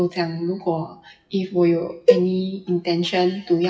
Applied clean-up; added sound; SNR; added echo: classical method WPE with log-MMSE.